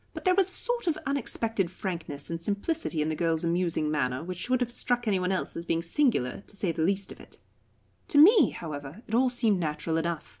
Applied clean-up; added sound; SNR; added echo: none; none; none; none.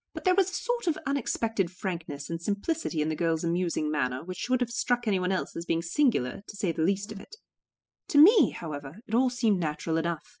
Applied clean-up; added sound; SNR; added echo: classical method spectral subtraction.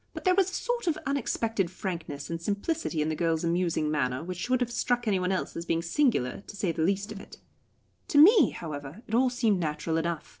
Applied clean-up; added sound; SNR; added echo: neural separator model SepFormer DNS4.